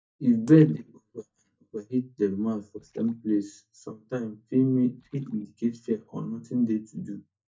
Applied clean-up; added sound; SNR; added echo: neural mask model DeepFilterNet 3.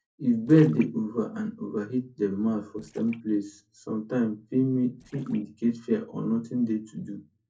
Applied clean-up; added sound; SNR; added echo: neural separator model SepFormer DNS4.